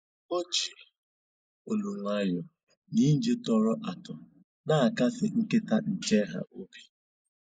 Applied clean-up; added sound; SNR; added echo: neural mask model Resemble Enhance denoiser.